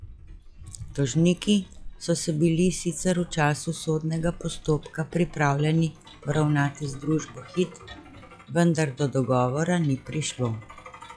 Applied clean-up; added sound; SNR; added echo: classical method log-MMSE.